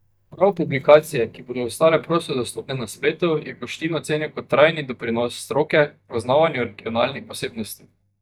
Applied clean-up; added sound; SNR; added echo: neural mask model DeepFilterNet 3.